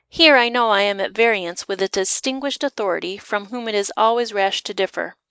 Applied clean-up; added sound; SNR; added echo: neural mask model Resemble Enhance denoiser.